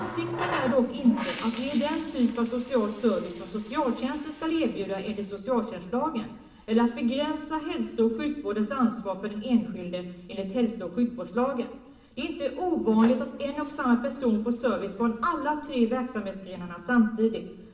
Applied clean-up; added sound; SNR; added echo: none; Water tap, faucet; 16 dB; reverberation time 0.7 s.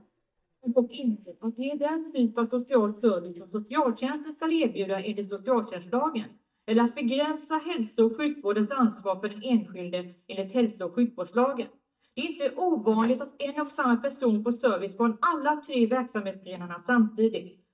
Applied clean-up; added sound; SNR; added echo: neural mask model DeepFilterNet 3.